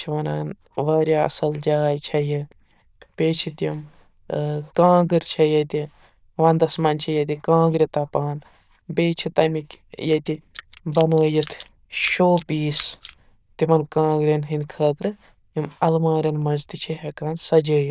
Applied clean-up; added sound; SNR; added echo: neural diffusion model UNIVERSE++.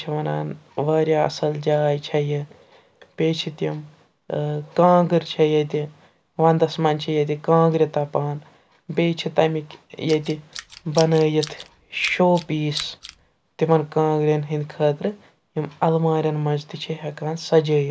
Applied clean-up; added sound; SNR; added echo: none; Tools; 16 dB; none.